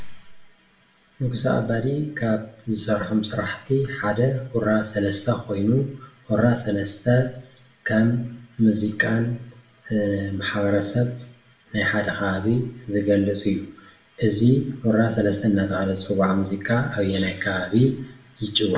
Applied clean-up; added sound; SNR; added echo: none; none; none; reverberation time 0.4 s.